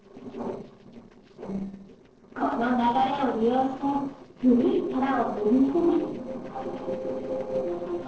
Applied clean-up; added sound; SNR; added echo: neural separator model SepFormer DNS4.